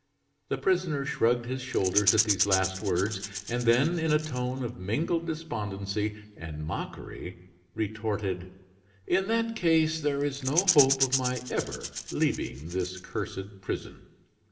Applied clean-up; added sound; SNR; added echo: none; Rattle / Rattle (instrument); 4 dB; reverberation time 0.9 s.